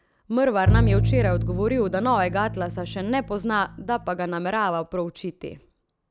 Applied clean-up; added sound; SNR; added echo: none; Bowed string instrument; 0 dB; none.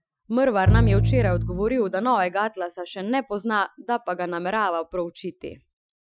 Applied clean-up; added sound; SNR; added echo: classical method Wiener filter.